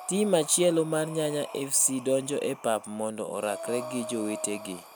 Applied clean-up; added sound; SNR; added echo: none; Breathing; 14 dB; none.